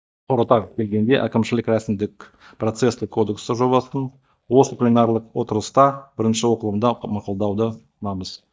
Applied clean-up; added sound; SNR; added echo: neural mask model DeepFilterNet 3.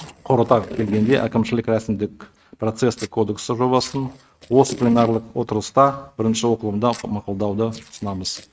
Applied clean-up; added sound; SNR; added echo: neural mask model RNNoise.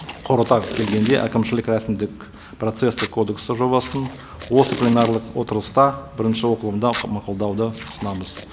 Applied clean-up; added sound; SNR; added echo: none; Packing tape, duct tape; 12 dB; none.